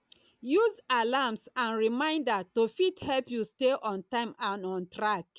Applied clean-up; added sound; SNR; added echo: none; none; none; none.